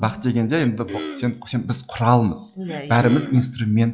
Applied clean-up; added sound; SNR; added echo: classical method log-MMSE.